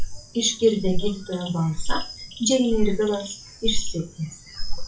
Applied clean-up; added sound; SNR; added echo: classical method WPE with log-MMSE.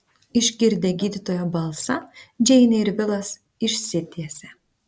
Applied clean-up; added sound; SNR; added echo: none; none; none; none.